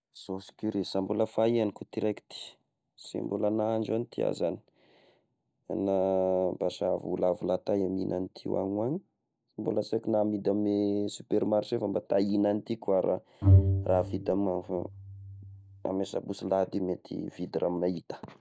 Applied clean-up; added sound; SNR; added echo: none; Bowed string instrument; -3 dB; none.